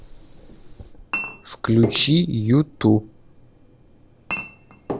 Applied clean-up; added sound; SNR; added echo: none; Chink, clink; 11 dB; none.